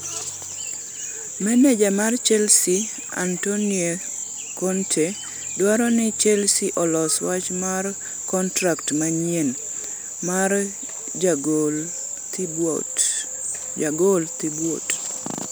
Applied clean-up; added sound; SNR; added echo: none; none; none; none.